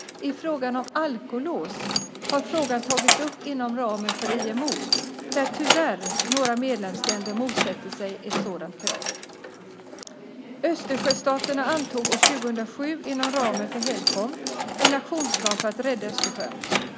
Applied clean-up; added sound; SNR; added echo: none; Keys jangling; 0 dB; none.